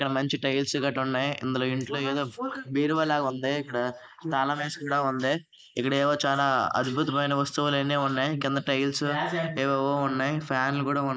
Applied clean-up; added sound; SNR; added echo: neural mask model Resemble Enhance denoiser.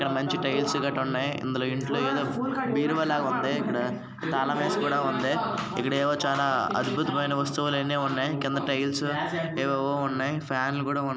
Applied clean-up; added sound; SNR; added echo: none; Brass instrument; 14 dB; none.